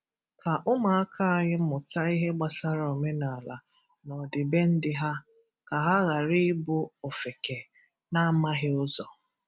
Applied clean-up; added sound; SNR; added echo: none; none; none; none.